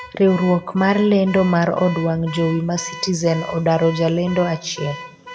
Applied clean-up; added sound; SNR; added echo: none; Alarm / Car; 16 dB; reverberation time 1.0 s.